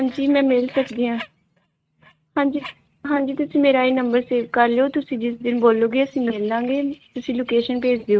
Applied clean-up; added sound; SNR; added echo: neural mask model RNNoise.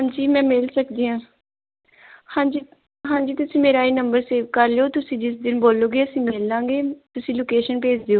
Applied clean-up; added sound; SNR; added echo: none; none; none; none.